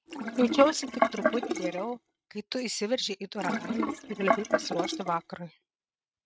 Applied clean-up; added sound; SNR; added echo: neural mask model RNNoise.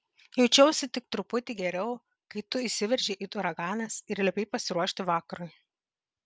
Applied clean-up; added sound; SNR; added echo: none; none; none; none.